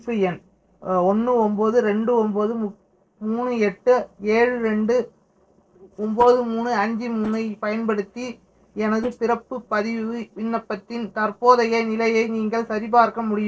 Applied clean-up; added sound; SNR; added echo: neural separator model SepFormer DNS4.